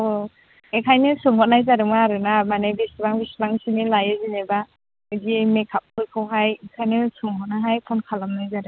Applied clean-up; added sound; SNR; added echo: none; none; none; none.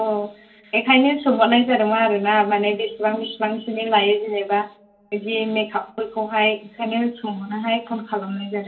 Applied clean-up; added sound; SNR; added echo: none; none; none; reverberation time 0.3 s.